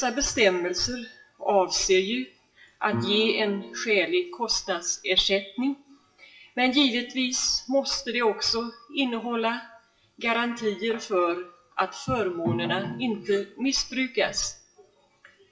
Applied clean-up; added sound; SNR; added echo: classical method WPE with log-MMSE.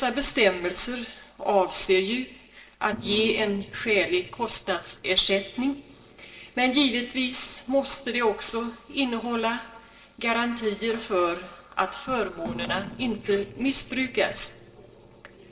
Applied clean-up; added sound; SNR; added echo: neural separator model SepFormer DNS4.